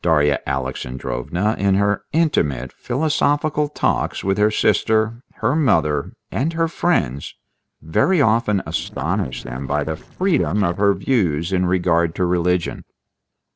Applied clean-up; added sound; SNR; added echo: neural separator model SepFormer DNS4.